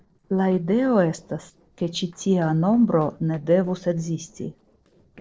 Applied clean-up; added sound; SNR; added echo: neural separator model SepFormer DNS4.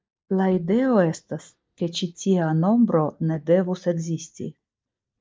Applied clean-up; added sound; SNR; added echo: neural mask model DeepFilterNet 3.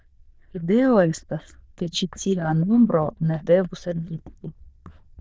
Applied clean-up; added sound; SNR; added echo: neural diffusion model UNIVERSE++.